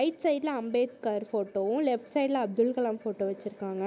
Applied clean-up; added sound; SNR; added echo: none; none; none; none.